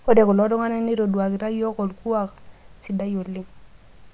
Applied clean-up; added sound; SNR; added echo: none; none; none; none.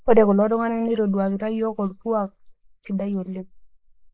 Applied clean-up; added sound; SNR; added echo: neural mask model Resemble Enhance denoiser.